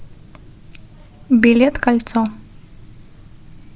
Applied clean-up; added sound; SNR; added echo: none; none; none; none.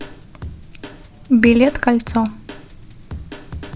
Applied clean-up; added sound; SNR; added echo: none; Drum kit; 15 dB; none.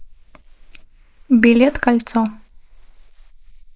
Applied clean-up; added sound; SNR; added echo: neural mask model Resemble Enhance denoiser.